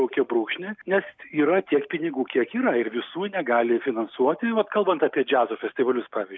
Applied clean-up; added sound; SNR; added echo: none; none; none; none.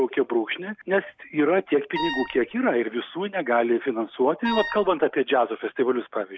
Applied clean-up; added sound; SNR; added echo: none; Wind instrument, woodwind instrument; 8 dB; none.